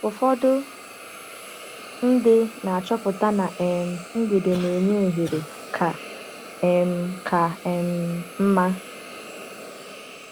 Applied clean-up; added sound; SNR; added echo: none; Cough + Hiss; 15 dB; none.